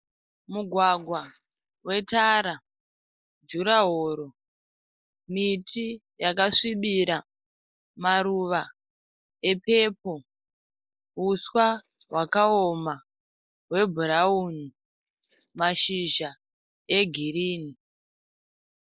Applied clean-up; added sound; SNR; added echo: neural mask model Resemble Enhance denoiser.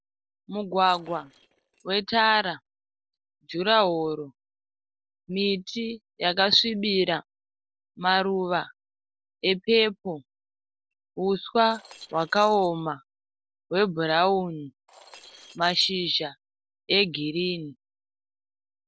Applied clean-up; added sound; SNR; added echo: neural separator model SepFormer DNS4.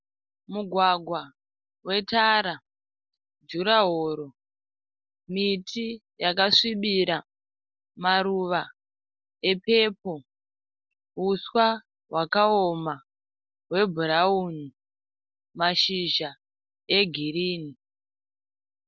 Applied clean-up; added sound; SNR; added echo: none; none; none; none.